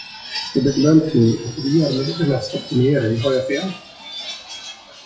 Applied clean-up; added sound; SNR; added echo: classical method WPE with log-MMSE.